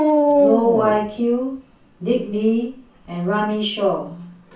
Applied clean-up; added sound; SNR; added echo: none; Dog; 2 dB; reverberation time 0.3 s.